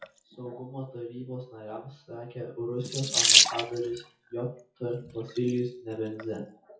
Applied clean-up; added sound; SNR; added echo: classical method WPE with log-MMSE.